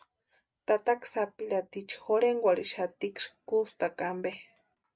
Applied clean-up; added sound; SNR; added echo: none; none; none; none.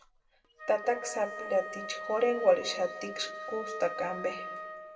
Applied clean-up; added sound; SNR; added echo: none; Wind instrument, woodwind instrument; 9 dB; reverberation time 1.2 s.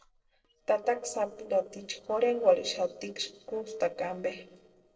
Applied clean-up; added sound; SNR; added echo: neural separator model SepFormer DNS4.